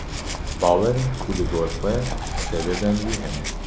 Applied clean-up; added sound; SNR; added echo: none; Rattle (instrument) + Bird; 4 dB; none.